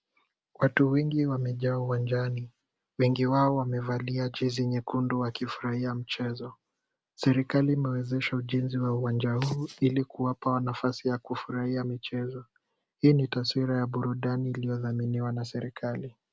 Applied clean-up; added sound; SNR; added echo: none; none; none; none.